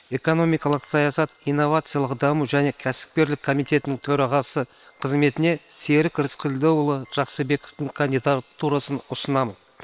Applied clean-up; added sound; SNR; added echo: neural separator model SepFormer WHAM!.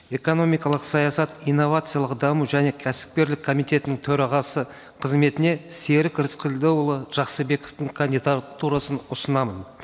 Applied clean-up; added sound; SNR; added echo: none; none; none; none.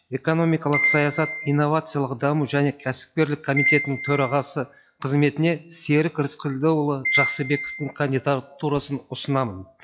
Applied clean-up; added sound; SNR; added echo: classical method log-MMSE.